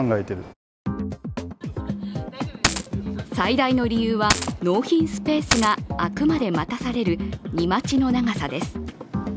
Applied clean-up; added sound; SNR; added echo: none; Coin (dropping); 0 dB; none.